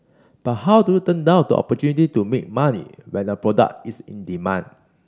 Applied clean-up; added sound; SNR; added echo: none; none; none; none.